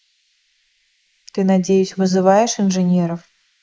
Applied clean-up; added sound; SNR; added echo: neural mask model Resemble Enhance denoiser.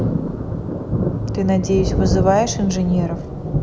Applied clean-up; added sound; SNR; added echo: none; Thunder; 0 dB; none.